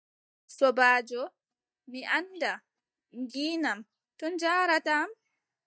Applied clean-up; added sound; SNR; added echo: neural mask model DeepFilterNet 3.